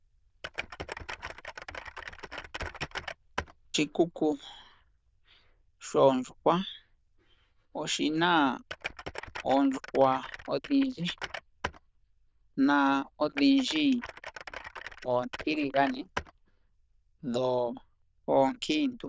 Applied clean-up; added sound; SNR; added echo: neural diffusion model UNIVERSE++.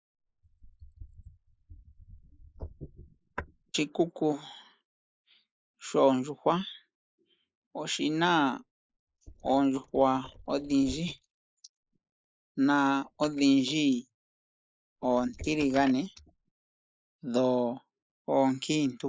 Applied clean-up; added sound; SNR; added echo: neural mask model Resemble Enhance denoiser.